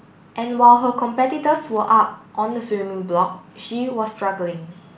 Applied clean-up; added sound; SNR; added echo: none; none; none; none.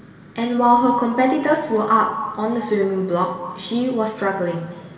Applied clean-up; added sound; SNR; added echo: none; none; none; reverberation time 2.2 s.